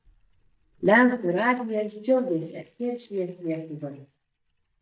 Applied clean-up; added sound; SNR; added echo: neural mask model DeepFilterNet 3.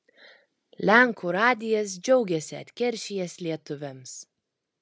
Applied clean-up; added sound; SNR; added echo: none; none; none; none.